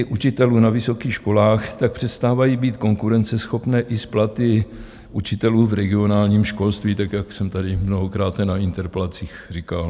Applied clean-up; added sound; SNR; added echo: none; none; none; none.